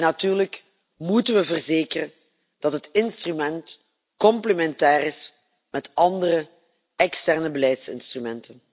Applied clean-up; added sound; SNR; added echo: none; none; none; none.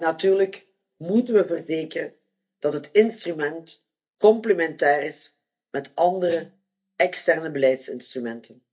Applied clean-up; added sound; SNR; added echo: neural mask model DeepFilterNet 3.